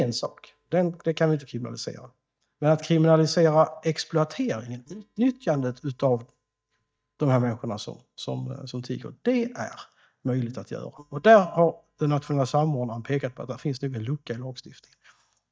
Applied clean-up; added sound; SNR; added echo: neural mask model DeepFilterNet 3.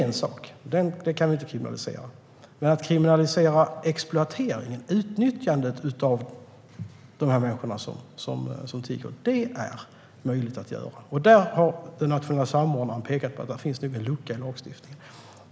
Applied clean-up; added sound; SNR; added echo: none; none; none; none.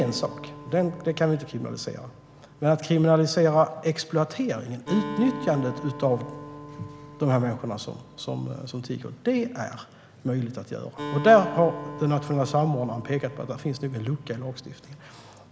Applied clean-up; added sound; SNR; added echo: none; Acoustic guitar; 15 dB; none.